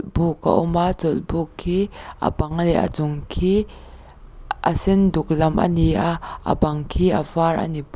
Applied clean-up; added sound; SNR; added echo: none; none; none; none.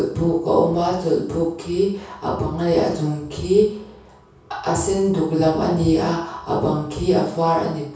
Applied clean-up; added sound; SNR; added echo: none; none; none; reverberation time 0.6 s.